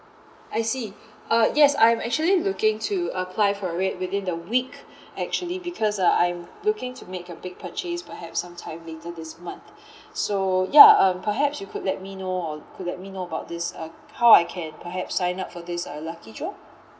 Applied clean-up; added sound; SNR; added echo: none; none; none; none.